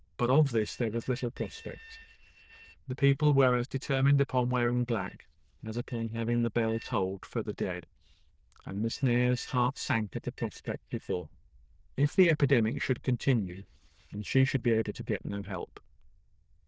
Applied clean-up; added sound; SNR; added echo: neural diffusion model UNIVERSE++.